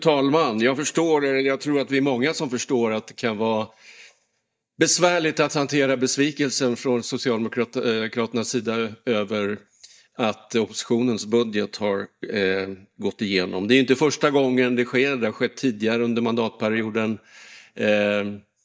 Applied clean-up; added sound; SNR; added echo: neural mask model DeepFilterNet 3.